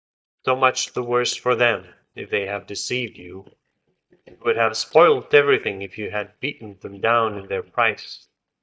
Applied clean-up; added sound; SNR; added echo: neural mask model DeepFilterNet 3.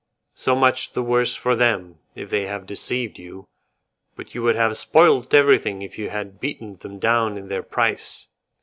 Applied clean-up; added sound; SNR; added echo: none; none; none; none.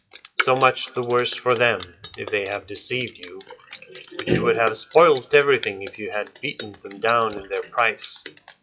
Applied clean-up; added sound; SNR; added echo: classical method WPE with log-MMSE.